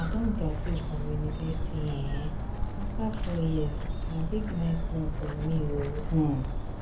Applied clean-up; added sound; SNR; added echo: none; Walk, footsteps; -1 dB; reverberation time 0.3 s.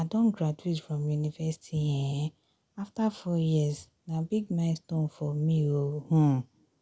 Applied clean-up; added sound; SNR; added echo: none; none; none; none.